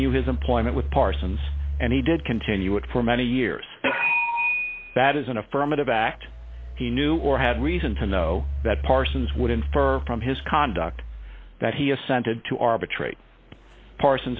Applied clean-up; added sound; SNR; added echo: none; Engine; 7 dB; none.